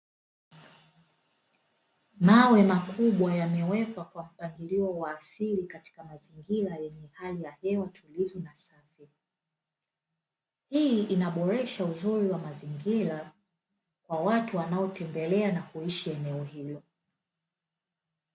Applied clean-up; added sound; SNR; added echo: none; none; none; none.